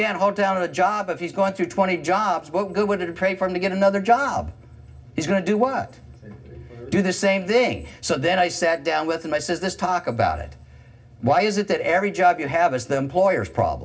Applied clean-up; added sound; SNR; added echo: none; none; none; reverberation time 0.4 s.